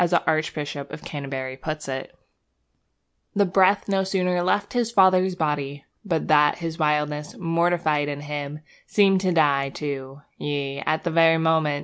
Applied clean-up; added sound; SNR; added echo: none; none; none; none.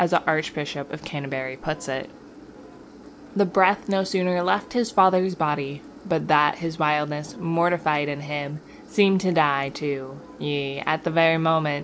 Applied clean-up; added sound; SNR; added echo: none; Engine; 20 dB; none.